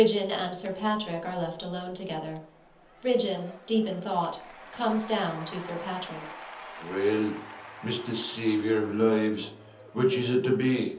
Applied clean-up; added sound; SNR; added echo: none; Applause / Crowd / Cheering; 18 dB; reverberation time 0.7 s.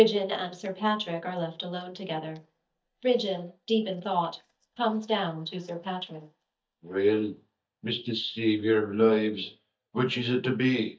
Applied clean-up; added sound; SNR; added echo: neural mask model DeepFilterNet 3.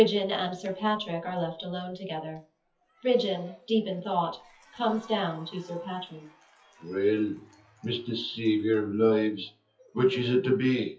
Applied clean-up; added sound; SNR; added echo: classical method WPE with log-MMSE.